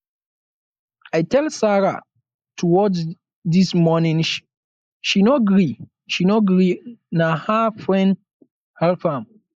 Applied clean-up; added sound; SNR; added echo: neural mask model Resemble Enhance denoiser.